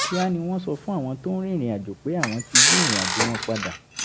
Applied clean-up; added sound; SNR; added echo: none; Microwave oven; -2 dB; none.